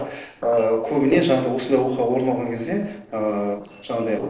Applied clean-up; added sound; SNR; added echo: neural separator model SepFormer DNS4.